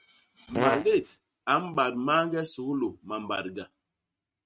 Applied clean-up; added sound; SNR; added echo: neural mask model RNNoise.